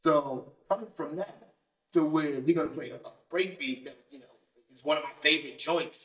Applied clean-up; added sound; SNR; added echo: neural mask model DeepFilterNet 3.